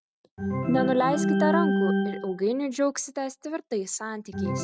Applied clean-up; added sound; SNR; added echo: none; Organ; 0 dB; none.